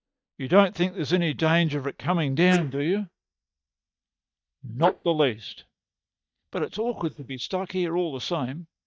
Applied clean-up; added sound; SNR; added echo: neural mask model DeepFilterNet 3.